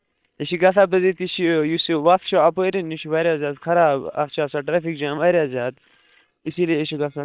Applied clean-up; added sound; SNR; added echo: neural separator model SepFormer WHAM!.